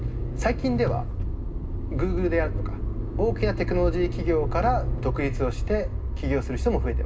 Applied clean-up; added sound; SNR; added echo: none; Motor vehicle (road); 0 dB; reverberation time 0.2 s.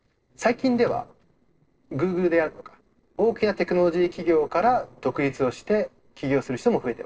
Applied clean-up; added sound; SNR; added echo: neural separator model SepFormer DNS4.